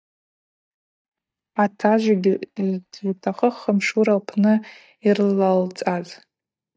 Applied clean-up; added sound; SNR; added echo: neural mask model DeepFilterNet 3.